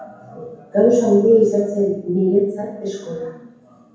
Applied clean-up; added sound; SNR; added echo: none; none; none; reverberation time 0.7 s.